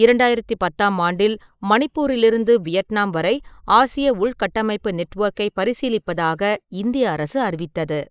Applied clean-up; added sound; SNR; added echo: neural mask model Resemble Enhance denoiser.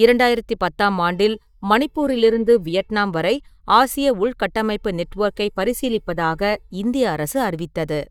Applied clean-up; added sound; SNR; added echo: neural mask model DeepFilterNet 3.